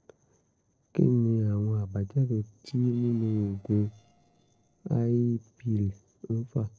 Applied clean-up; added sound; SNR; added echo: neural separator model SepFormer DNS4.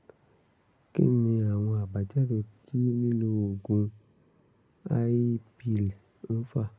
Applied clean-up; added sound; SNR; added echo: neural mask model Resemble Enhance denoiser.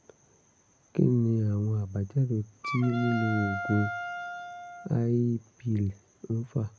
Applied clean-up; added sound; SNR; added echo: none; Wind instrument, woodwind instrument; 8 dB; none.